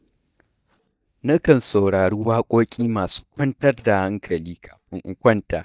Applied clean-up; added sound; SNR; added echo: neural mask model DeepFilterNet 3.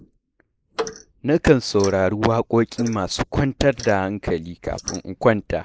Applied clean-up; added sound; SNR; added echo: neural mask model Resemble Enhance denoiser.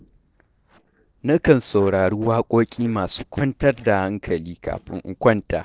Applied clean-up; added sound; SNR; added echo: neural separator model SepFormer DNS4.